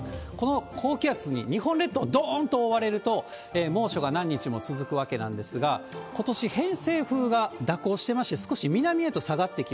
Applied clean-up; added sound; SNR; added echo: none; none; none; none.